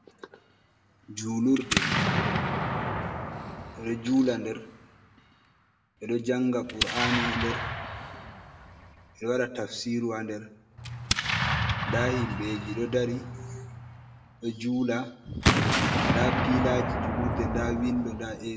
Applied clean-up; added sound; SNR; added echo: none; Explosion; 0 dB; reverberation time 0.6 s.